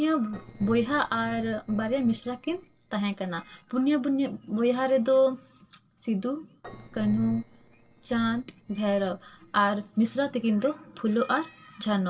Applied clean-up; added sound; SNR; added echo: neural separator model SepFormer DNS4.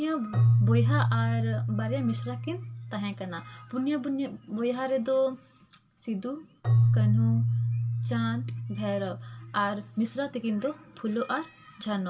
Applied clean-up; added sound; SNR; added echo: none; Keyboard (musical); -2 dB; reverberation time 0.2 s.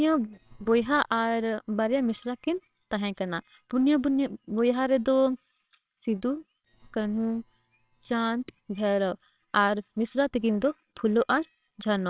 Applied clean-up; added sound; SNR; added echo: neural separator model SepFormer WHAMR!.